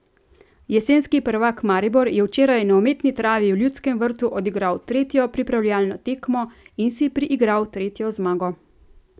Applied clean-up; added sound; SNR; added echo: none; none; none; none.